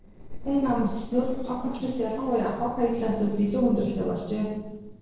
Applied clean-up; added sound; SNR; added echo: neural separator model SepFormer DNS4.